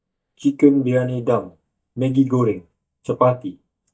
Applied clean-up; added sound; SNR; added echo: neural mask model DeepFilterNet 3.